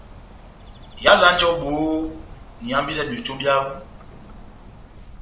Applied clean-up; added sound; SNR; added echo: none; Bird; 17 dB; none.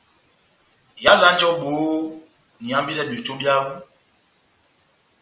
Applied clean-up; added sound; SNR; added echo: none; none; none; none.